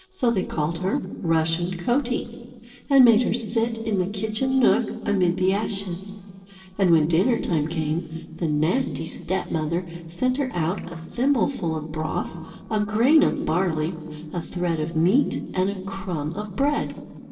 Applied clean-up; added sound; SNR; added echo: neural separator model SepFormer DNS4.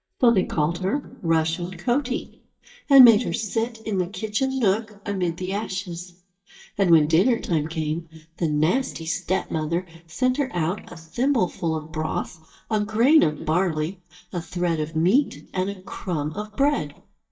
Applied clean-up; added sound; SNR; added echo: neural mask model DeepFilterNet 3.